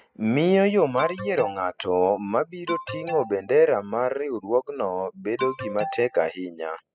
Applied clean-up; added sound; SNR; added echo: classical method spectral subtraction.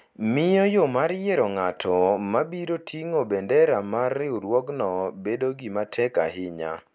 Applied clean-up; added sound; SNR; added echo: none; none; none; none.